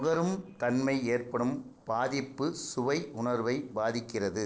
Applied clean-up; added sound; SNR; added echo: neural separator model SepFormer DNS4.